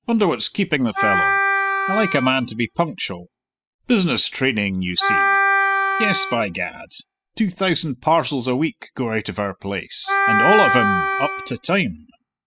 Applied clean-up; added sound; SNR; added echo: classical method spectral subtraction.